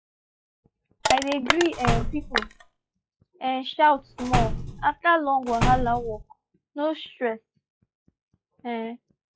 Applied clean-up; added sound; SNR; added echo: classical method log-MMSE.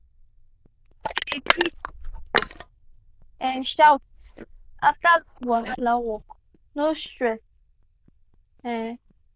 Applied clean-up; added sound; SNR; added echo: neural diffusion model UNIVERSE++.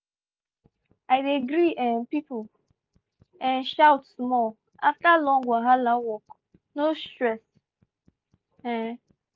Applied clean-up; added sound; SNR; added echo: none; none; none; none.